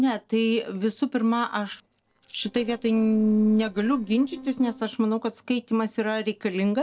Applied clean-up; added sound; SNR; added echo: neural separator model SepFormer DNS4.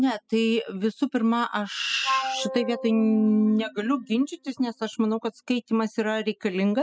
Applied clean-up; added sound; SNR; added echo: classical method spectral subtraction.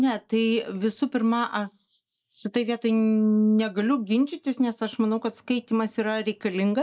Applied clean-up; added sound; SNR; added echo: neural mask model Resemble Enhance denoiser.